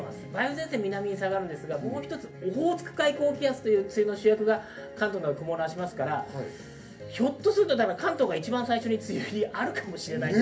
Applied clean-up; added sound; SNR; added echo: none; none; none; reverberation time 0.3 s.